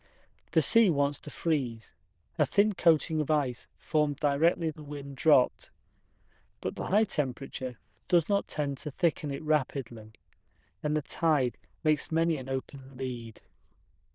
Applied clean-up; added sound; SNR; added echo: neural diffusion model UNIVERSE++.